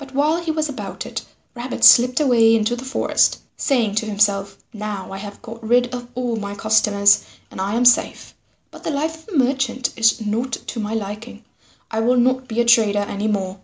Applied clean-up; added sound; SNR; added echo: none; none; none; none.